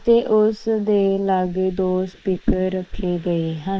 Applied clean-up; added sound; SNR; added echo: neural mask model Resemble Enhance denoiser.